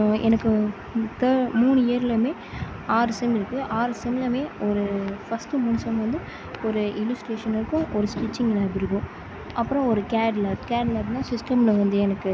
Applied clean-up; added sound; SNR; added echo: none; none; none; none.